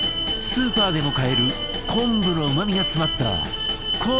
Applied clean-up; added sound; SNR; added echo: none; Alarm; 2 dB; none.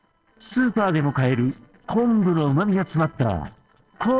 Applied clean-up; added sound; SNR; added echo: neural separator model SepFormer DNS4.